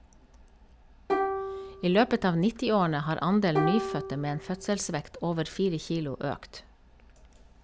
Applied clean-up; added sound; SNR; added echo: none; Plucked string instrument; 5 dB; none.